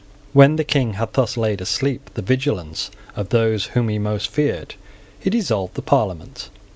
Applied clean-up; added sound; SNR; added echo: none; none; none; none.